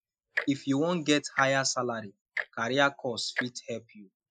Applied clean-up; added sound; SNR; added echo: classical method Wiener filter.